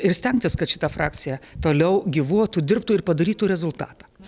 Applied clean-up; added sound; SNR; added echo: none; none; none; none.